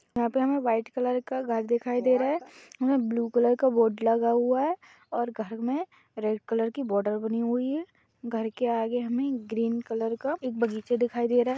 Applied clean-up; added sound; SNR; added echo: none; none; none; none.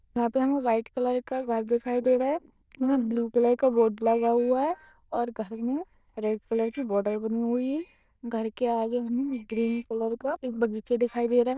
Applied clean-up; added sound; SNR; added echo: neural diffusion model UNIVERSE++.